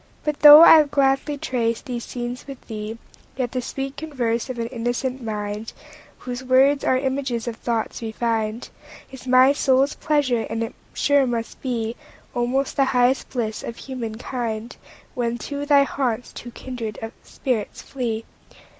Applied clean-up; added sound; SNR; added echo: none; none; none; none.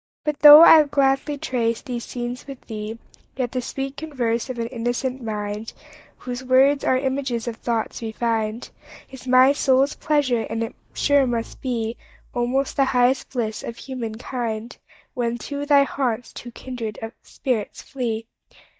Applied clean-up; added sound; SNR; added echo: neural mask model DeepFilterNet 3.